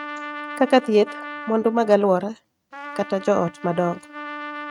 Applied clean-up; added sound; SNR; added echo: neural mask model RNNoise.